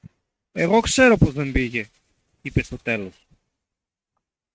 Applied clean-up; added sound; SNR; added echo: neural mask model RNNoise.